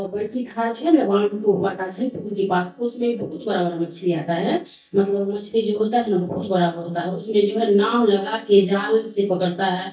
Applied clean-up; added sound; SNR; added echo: neural mask model DeepFilterNet 3.